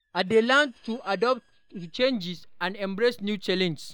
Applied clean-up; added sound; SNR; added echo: neural mask model DeepFilterNet 3.